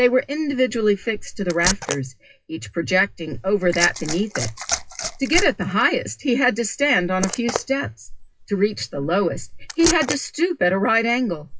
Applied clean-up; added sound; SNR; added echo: classical method WPE with log-MMSE.